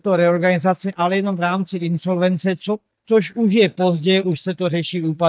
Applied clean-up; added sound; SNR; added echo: neural mask model DeepFilterNet 3.